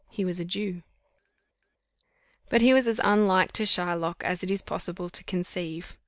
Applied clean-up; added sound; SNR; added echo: none; none; none; none.